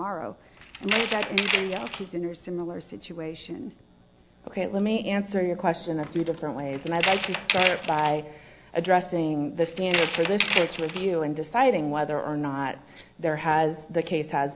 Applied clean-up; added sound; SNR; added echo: none; Tools; 2 dB; none.